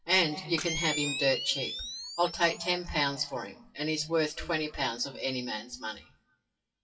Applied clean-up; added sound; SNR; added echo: classical method WPE with log-MMSE.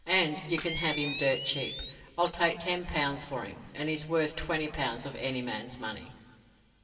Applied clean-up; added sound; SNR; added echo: none; Camera; 8 dB; reverberation time 2.0 s.